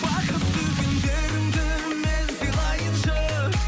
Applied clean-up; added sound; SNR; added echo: none; none; none; none.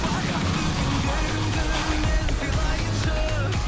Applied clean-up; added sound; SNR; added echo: none; Train; 2 dB; none.